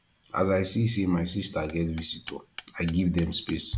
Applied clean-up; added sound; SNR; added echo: none; Hammer; 17 dB; none.